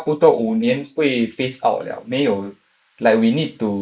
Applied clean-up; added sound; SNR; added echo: neural mask model Resemble Enhance denoiser.